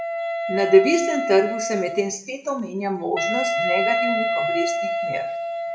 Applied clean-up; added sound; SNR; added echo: none; Wind instrument, woodwind instrument; 2 dB; reverberation time 0.7 s.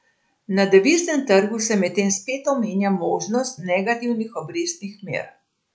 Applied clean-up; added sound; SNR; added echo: none; none; none; none.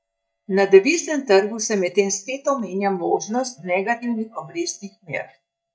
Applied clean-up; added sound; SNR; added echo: neural mask model DeepFilterNet 3.